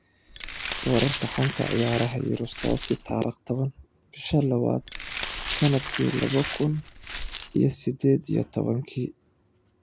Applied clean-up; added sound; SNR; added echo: none; Glass; 8 dB; none.